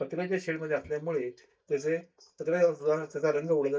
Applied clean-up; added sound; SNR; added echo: neural mask model DeepFilterNet 3.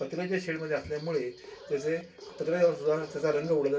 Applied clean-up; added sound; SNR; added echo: none; Alarm; 18 dB; reverberation time 0.2 s.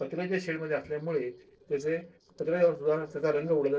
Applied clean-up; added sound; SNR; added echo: neural separator model SepFormer DNS4.